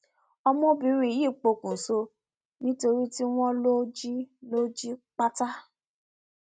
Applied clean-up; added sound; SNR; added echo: neural mask model RNNoise.